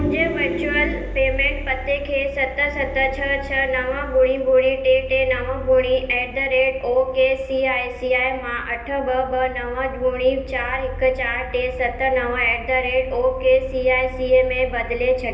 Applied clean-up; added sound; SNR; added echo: none; Vehicle; 11 dB; reverberation time 1.4 s.